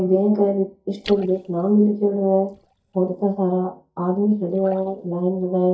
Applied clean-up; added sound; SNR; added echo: neural mask model DeepFilterNet 3.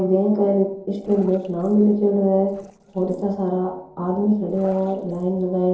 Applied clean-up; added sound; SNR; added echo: neural separator model SepFormer DNS4.